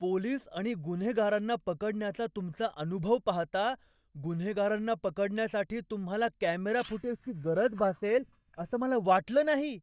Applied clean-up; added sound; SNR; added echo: neural mask model DeepFilterNet 3.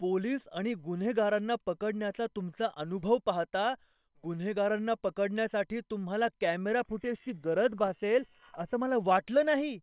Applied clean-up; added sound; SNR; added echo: neural separator model SepFormer WHAM!.